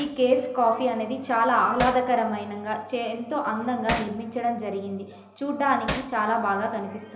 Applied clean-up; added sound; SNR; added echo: none; Hammer; 13 dB; reverberation time 0.8 s.